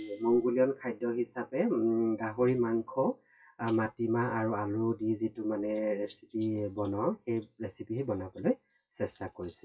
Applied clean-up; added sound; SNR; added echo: classical method WPE with log-MMSE.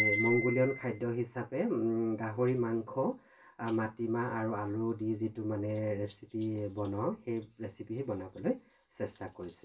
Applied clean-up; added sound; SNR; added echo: none; Bicycle bell; 1 dB; reverberation time 0.2 s.